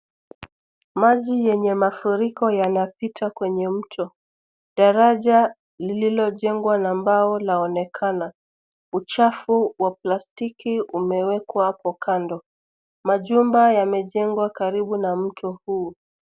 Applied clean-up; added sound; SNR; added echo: none; none; none; none.